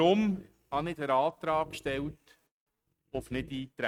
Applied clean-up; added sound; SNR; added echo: neural mask model RNNoise.